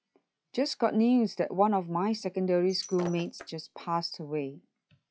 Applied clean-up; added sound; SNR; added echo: classical method log-MMSE.